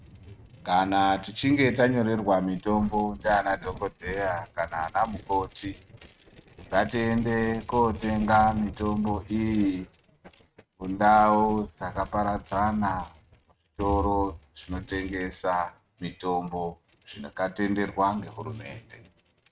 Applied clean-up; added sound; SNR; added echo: neural mask model RNNoise.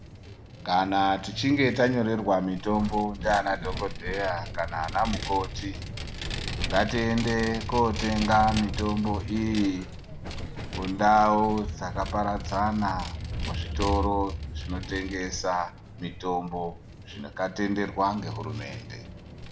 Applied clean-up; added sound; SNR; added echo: none; Vehicle; 7 dB; none.